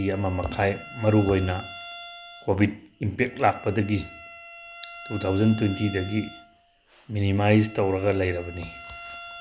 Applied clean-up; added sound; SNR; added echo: none; Bowed string instrument; 17 dB; none.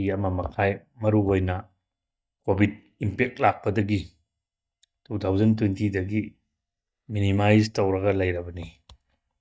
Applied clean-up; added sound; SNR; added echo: neural mask model DeepFilterNet 3.